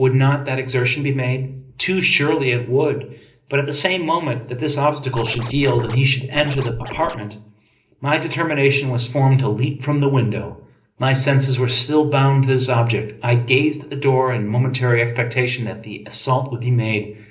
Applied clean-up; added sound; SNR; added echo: none; Scratching (performance technique); 12 dB; reverberation time 0.5 s.